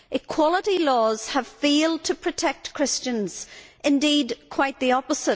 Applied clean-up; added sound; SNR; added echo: none; none; none; none.